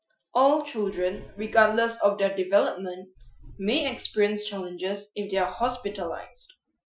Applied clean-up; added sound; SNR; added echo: classical method Wiener filter.